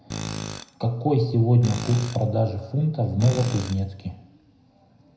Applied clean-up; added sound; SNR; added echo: none; Tools; 12 dB; reverberation time 0.7 s.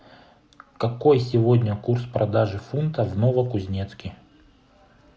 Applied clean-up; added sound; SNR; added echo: none; none; none; none.